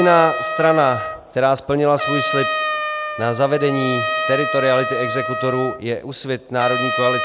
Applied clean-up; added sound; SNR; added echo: none; Trumpet; 4 dB; none.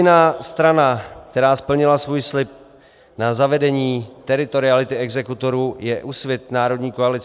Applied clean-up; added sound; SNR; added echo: none; none; none; none.